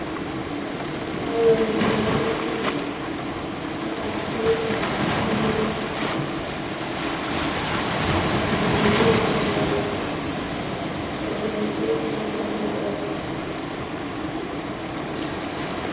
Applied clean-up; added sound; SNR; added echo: none; Waves, surf; -1 dB; reverberation time 1.1 s.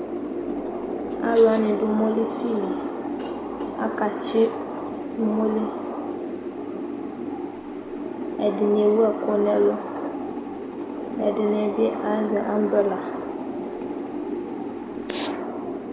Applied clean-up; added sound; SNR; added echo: none; none; none; none.